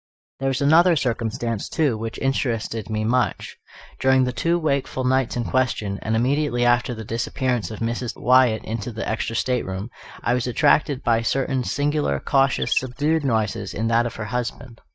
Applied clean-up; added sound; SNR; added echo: neural mask model DeepFilterNet 3.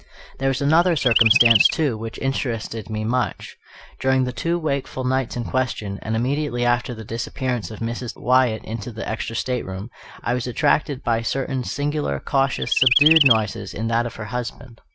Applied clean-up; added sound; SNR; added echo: none; Chirp, tweet; -2 dB; none.